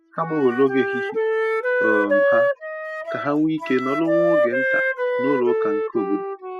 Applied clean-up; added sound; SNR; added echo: classical method spectral subtraction.